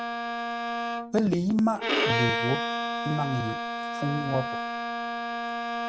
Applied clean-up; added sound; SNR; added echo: none; Bowed string instrument; 0 dB; none.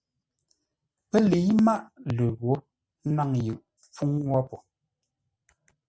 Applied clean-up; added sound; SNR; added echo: none; none; none; none.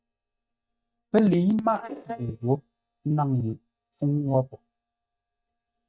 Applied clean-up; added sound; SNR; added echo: neural mask model DeepFilterNet 3.